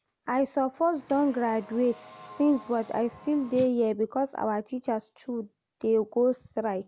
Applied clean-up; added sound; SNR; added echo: none; Car; 20 dB; none.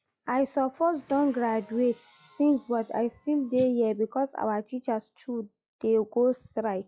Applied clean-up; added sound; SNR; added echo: classical method log-MMSE.